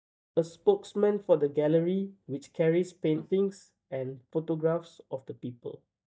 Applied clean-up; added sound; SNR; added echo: neural mask model DeepFilterNet 3.